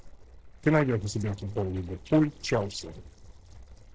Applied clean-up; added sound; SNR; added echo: neural separator model SepFormer DNS4.